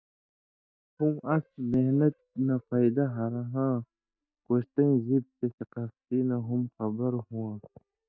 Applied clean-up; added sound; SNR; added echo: neural mask model DeepFilterNet 3.